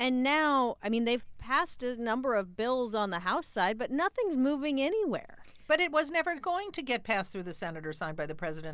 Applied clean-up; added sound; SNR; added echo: none; none; none; none.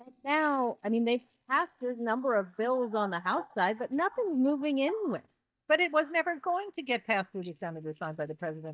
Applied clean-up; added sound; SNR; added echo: neural mask model DeepFilterNet 3.